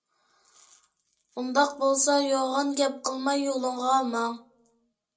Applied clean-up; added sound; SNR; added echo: none; none; none; reverberation time 0.2 s.